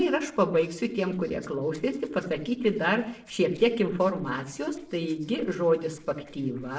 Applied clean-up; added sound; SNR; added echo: neural separator model SepFormer DNS4.